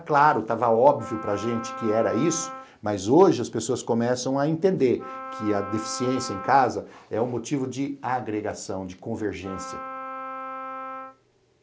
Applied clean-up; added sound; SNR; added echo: none; Wind instrument, woodwind instrument; 11 dB; none.